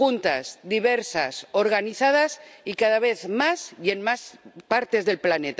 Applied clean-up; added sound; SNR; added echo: none; none; none; none.